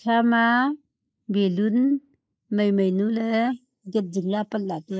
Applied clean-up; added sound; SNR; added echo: neural mask model Resemble Enhance denoiser.